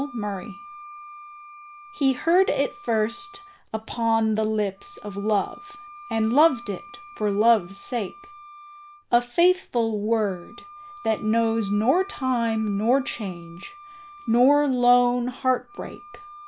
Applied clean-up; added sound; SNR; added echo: none; Wind instrument, woodwind instrument; 20 dB; none.